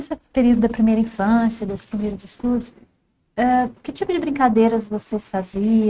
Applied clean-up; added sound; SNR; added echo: neural mask model RNNoise.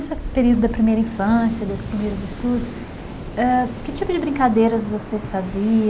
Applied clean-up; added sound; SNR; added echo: none; Waves, surf; 11 dB; none.